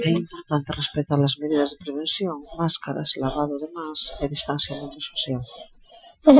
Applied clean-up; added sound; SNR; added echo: classical method Wiener filter.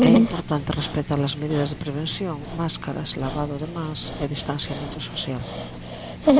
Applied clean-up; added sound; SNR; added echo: none; Dog; -2 dB; none.